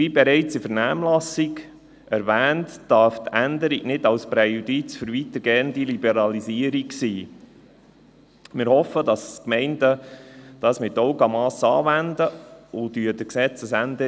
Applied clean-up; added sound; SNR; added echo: none; none; none; none.